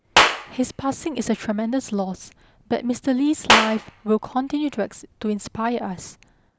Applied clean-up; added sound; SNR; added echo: none; Clapping; 1 dB; none.